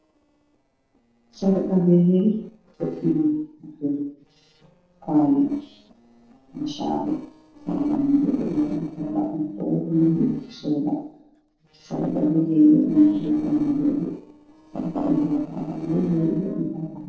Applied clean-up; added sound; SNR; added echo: neural separator model SepFormer DNS4.